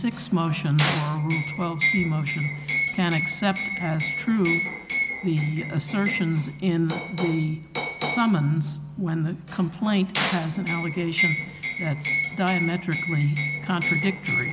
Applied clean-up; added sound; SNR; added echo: none; Liquid; 4 dB; none.